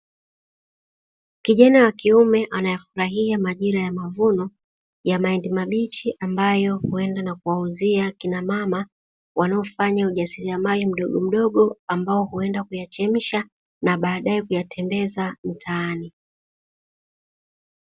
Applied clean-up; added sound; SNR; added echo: none; none; none; none.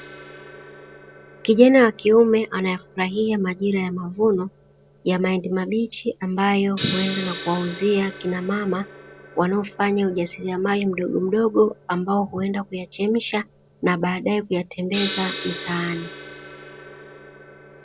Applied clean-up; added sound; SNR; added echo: none; Gong; 9 dB; none.